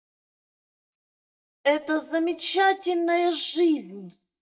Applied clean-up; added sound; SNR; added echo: neural mask model DeepFilterNet 3.